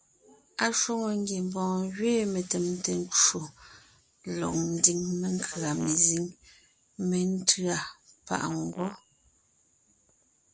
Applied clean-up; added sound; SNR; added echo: none; Fart; 20 dB; none.